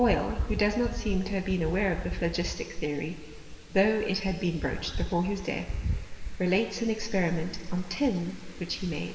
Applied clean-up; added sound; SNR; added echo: none; Wind; 8 dB; reverberation time 2.7 s.